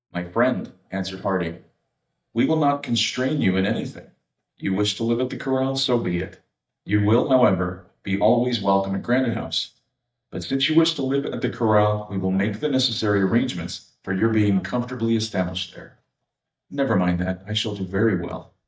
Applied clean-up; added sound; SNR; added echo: neural mask model DeepFilterNet 3.